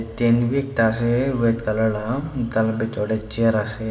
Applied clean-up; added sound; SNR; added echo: none; Musical instrument; 18 dB; reverberation time 1.0 s.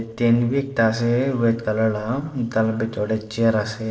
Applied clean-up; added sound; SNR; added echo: neural separator model SepFormer DNS4.